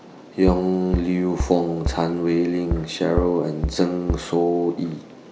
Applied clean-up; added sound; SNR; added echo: none; Bass drum; 6 dB; none.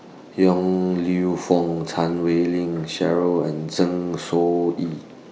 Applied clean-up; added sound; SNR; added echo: none; none; none; none.